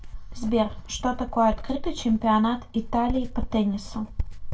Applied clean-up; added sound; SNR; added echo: none; Writing; 7 dB; reverberation time 0.2 s.